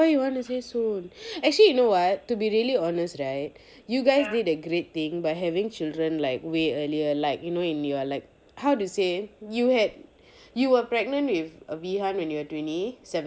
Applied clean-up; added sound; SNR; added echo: none; none; none; none.